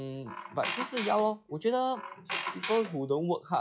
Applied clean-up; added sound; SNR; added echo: classical method log-MMSE.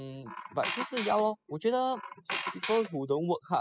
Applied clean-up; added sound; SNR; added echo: classical method spectral subtraction.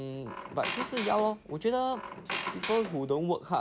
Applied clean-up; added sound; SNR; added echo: none; Squeak; 7 dB; none.